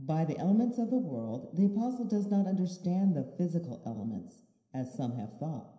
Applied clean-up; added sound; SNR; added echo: none; none; none; reverberation time 0.9 s.